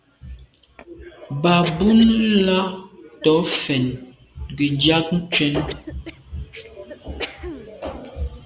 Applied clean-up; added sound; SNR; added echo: none; Cough; 14 dB; none.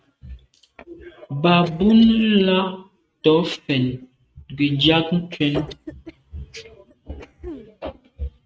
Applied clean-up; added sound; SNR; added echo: neural mask model RNNoise.